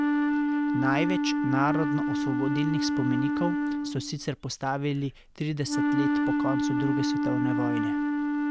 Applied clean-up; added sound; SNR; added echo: none; Wind instrument, woodwind instrument; -4 dB; none.